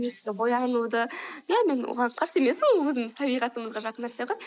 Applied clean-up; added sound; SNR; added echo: neural mask model Resemble Enhance denoiser.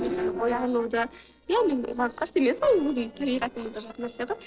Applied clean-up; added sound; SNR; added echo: neural separator model SepFormer DNS4.